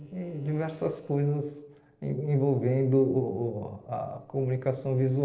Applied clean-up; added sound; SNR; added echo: neural separator model SepFormer DNS4.